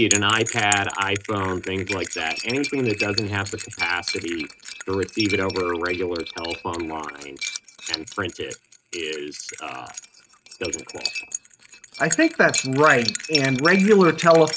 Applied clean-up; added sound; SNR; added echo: neural mask model RNNoise.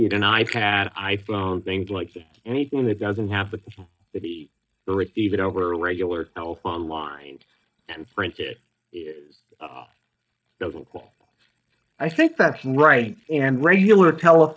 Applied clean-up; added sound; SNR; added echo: neural mask model DeepFilterNet 3.